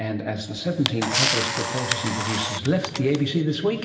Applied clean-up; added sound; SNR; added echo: none; Camera; 2 dB; reverberation time 2.3 s.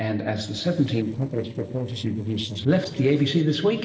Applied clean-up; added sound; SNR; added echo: neural separator model SepFormer DNS4.